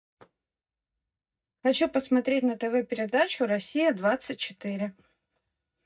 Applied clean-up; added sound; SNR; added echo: neural mask model DeepFilterNet 3.